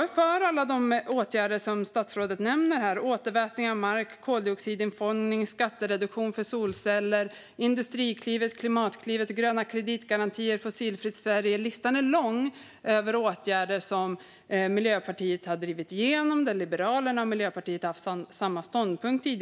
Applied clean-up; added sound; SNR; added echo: none; none; none; none.